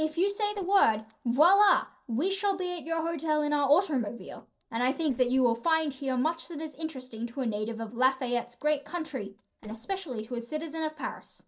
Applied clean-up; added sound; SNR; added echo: neural separator model SepFormer DNS4.